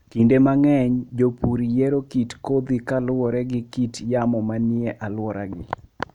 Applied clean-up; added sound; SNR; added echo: none; none; none; none.